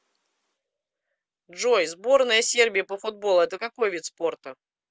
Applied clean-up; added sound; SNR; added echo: none; none; none; none.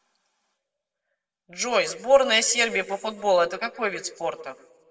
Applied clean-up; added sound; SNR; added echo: none; none; none; reverberation time 1.1 s.